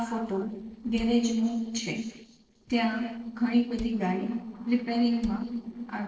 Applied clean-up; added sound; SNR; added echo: neural separator model SepFormer DNS4.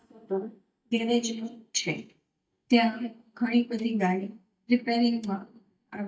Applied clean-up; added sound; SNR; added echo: neural mask model DeepFilterNet 3.